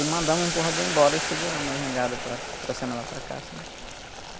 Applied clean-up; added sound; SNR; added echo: none; Boiling; 3 dB; none.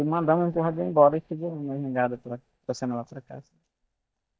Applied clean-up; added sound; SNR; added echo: neural mask model DeepFilterNet 3.